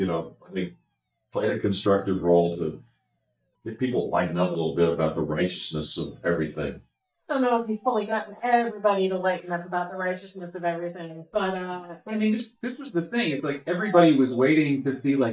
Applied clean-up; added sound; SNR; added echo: neural mask model DeepFilterNet 3.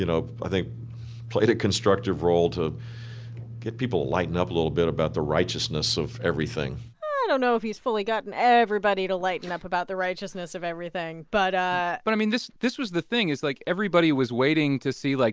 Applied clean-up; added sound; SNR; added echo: none; none; none; none.